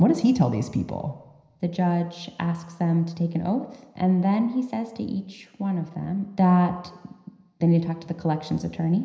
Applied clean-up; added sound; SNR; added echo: none; none; none; reverberation time 0.9 s.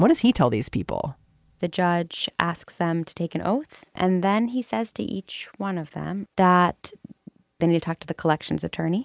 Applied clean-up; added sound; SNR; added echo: none; none; none; none.